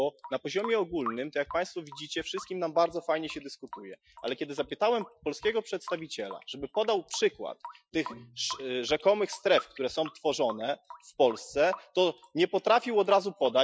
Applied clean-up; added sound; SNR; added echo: classical method Wiener filter.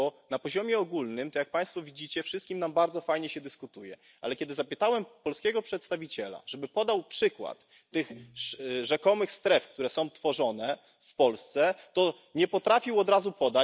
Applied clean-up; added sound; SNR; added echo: none; none; none; none.